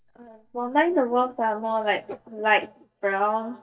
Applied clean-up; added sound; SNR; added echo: neural mask model DeepFilterNet 3.